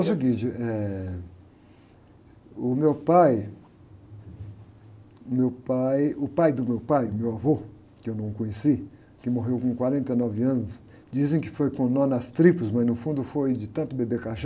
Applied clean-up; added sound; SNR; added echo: none; none; none; none.